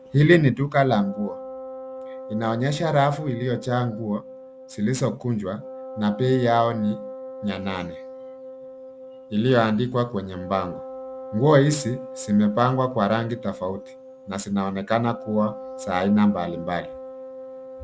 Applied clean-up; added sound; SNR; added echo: none; Wind instrument, woodwind instrument; 14 dB; none.